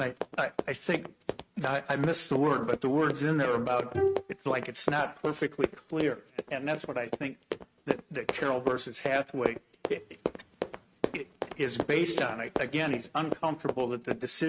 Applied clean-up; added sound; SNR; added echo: neural mask model RNNoise.